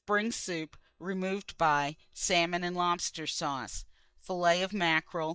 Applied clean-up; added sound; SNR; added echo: neural mask model DeepFilterNet 3.